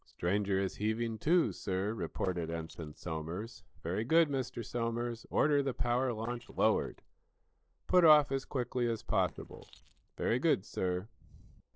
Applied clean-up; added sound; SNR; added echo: neural separator model SepFormer DNS4.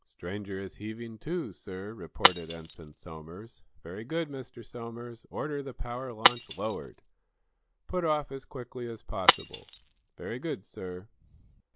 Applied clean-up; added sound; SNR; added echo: none; Shatter; -3 dB; none.